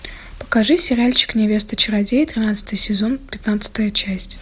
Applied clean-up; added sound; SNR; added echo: none; none; none; none.